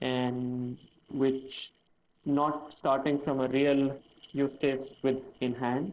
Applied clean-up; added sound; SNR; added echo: neural separator model SepFormer DNS4.